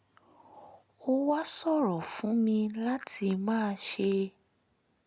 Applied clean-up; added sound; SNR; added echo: none; none; none; none.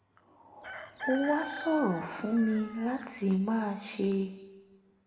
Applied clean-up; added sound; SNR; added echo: none; Chicken, rooster; 10 dB; reverberation time 0.9 s.